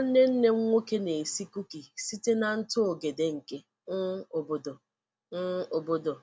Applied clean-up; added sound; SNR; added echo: none; none; none; none.